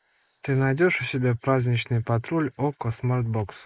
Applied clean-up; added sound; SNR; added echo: neural mask model Resemble Enhance denoiser.